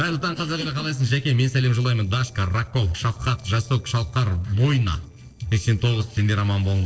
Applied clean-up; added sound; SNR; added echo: neural separator model SepFormer DNS4.